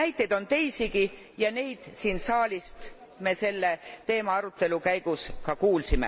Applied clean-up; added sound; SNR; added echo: none; none; none; none.